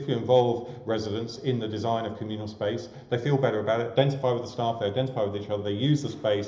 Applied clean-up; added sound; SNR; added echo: none; none; none; reverberation time 0.8 s.